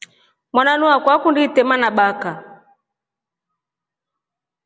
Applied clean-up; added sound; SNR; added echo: none; none; none; none.